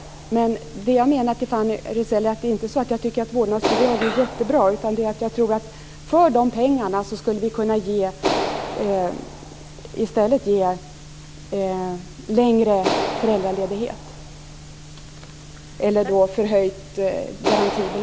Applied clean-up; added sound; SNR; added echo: none; Clapping; 10 dB; none.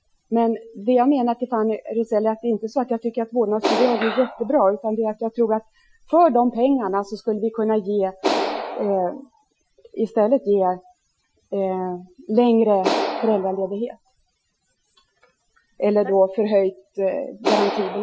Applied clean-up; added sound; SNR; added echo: classical method Wiener filter.